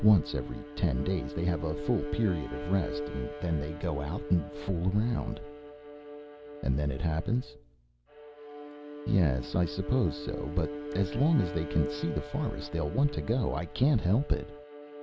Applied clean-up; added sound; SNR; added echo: none; Bowed string instrument; 10 dB; none.